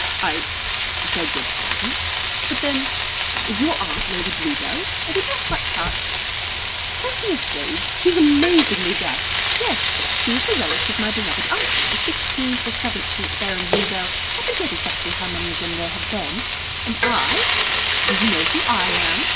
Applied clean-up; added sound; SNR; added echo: none; Frying (food); -3 dB; none.